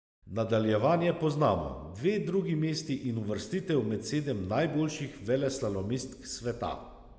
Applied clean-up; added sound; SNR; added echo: none; none; none; none.